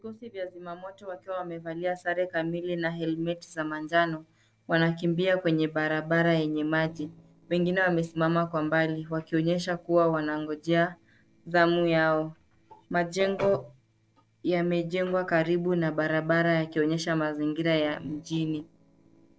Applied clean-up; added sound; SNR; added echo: neural separator model SepFormer DNS4.